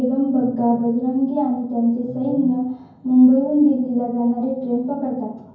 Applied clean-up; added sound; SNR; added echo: none; none; none; reverberation time 0.9 s.